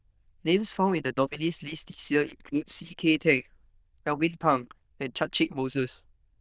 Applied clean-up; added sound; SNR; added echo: neural diffusion model UNIVERSE++.